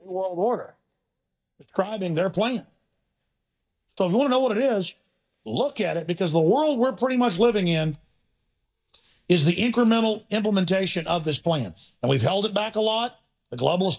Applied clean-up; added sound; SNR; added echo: neural mask model DeepFilterNet 3.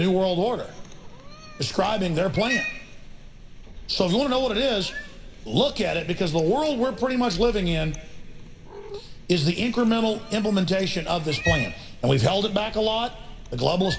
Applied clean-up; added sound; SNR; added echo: none; Cat; 11 dB; reverberation time 2.5 s.